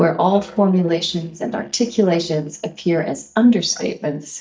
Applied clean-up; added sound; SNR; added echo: neural mask model DeepFilterNet 3.